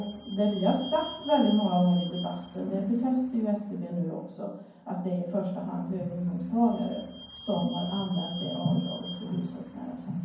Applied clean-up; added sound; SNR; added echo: none; Squeak / Vehicle; 16 dB; reverberation time 0.9 s.